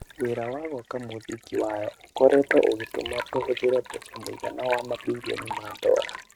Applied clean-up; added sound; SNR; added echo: neural mask model RNNoise.